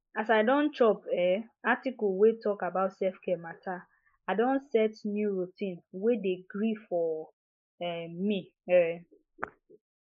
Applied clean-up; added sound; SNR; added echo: neural mask model Resemble Enhance denoiser.